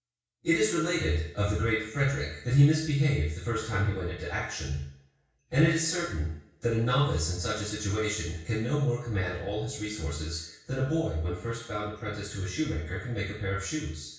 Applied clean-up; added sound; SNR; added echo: none; none; none; reverberation time 0.6 s.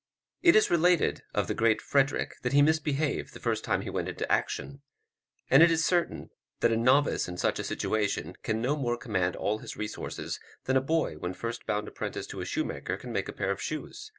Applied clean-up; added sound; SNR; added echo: none; none; none; none.